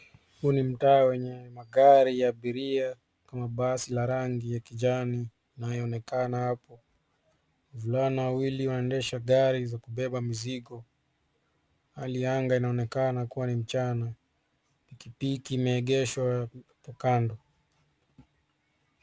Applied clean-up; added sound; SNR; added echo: none; none; none; none.